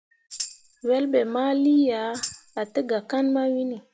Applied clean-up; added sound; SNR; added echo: none; Tambourine; 16 dB; none.